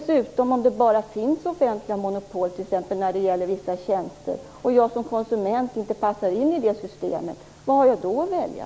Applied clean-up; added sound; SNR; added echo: none; none; none; none.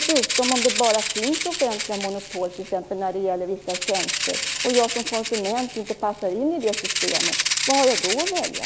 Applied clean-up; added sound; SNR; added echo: none; Rattle (instrument); 2 dB; none.